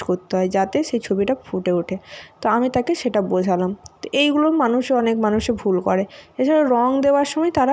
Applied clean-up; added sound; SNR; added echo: none; none; none; none.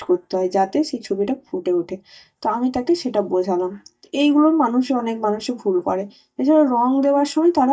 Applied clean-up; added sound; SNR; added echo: neural mask model DeepFilterNet 3.